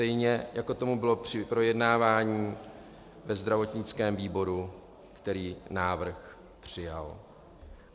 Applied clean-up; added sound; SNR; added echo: none; none; none; none.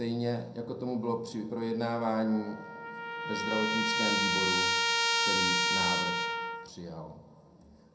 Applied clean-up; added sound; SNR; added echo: none; Trumpet; -2 dB; reverberation time 0.5 s.